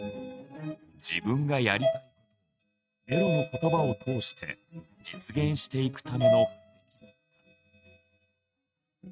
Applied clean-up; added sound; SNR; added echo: neural mask model RNNoise.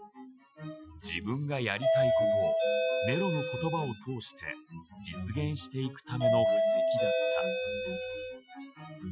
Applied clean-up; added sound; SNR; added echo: classical method Wiener filter.